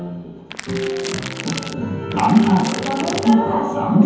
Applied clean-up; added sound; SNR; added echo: none; Crackle; 13 dB; reverberation time 0.9 s.